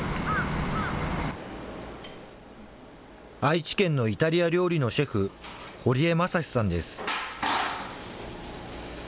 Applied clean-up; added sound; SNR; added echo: none; none; none; none.